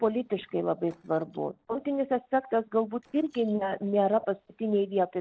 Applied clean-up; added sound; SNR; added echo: neural separator model SepFormer DNS4.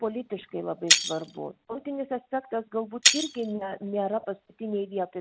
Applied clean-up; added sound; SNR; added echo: none; Shatter; -2 dB; none.